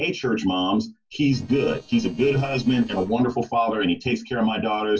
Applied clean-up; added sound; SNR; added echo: neural separator model SepFormer DNS4.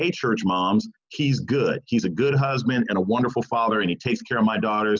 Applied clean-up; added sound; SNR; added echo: none; none; none; none.